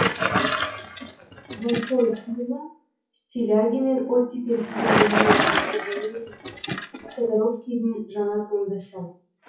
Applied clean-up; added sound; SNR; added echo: classical method WPE with log-MMSE.